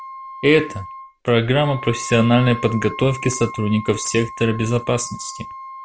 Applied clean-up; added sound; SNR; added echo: none; Wind instrument, woodwind instrument; 14 dB; none.